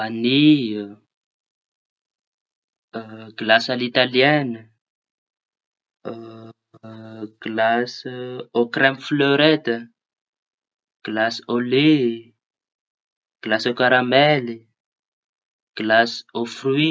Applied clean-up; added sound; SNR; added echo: none; none; none; none.